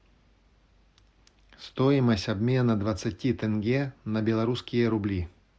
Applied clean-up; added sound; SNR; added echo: none; none; none; none.